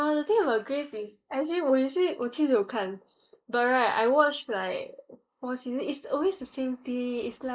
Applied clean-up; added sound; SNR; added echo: neural mask model Resemble Enhance denoiser.